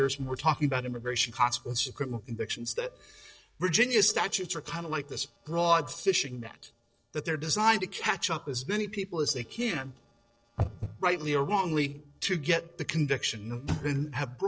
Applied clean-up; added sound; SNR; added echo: neural separator model SepFormer DNS4.